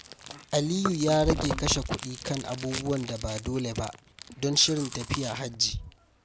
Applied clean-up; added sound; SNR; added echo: none; Chewing, mastication; 8 dB; none.